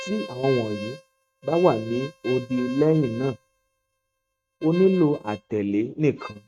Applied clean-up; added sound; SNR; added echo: neural mask model RNNoise.